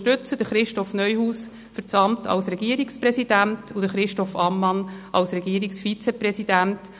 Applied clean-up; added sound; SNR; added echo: none; none; none; none.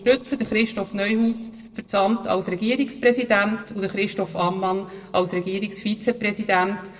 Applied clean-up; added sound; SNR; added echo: neural separator model SepFormer DNS4.